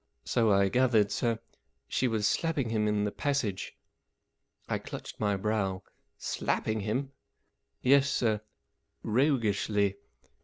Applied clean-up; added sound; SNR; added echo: none; none; none; none.